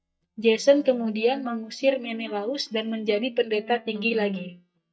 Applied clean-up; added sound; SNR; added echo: neural mask model DeepFilterNet 3.